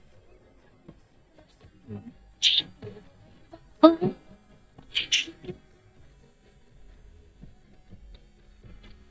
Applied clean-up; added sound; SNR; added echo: neural mask model DeepFilterNet 3.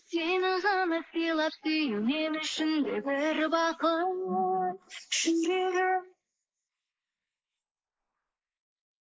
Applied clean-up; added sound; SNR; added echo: neural mask model Resemble Enhance denoiser.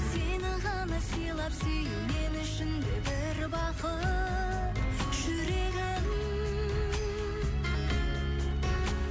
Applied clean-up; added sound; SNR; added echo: none; none; none; none.